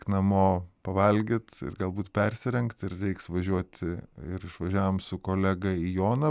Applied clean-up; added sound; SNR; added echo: none; none; none; none.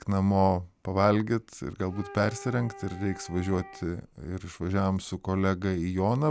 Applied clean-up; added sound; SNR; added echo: none; Wind instrument, woodwind instrument; 19 dB; none.